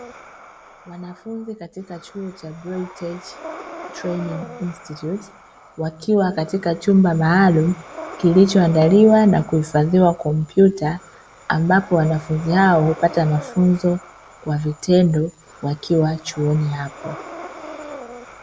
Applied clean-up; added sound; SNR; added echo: none; Breathing; 19 dB; none.